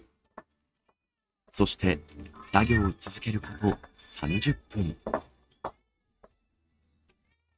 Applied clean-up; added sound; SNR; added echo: neural mask model RNNoise.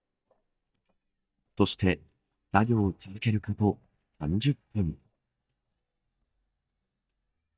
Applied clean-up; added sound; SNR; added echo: neural mask model DeepFilterNet 3.